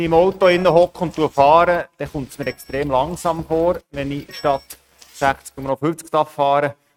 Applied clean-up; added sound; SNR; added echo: neural mask model RNNoise.